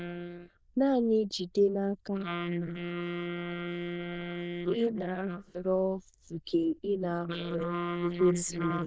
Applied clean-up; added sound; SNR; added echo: neural diffusion model UNIVERSE++.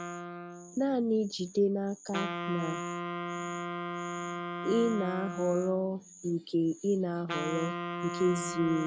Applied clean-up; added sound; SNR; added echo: none; Wind instrument, woodwind instrument; 6 dB; none.